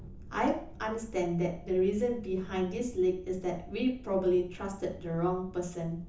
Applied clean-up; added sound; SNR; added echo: none; Thunder; 16 dB; reverberation time 0.6 s.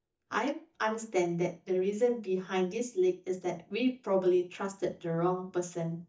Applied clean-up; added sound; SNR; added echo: neural mask model DeepFilterNet 3.